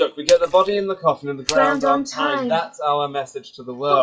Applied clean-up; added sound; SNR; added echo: classical method WPE with log-MMSE.